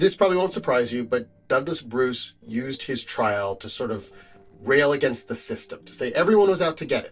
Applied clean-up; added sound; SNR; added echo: neural separator model SepFormer DNS4.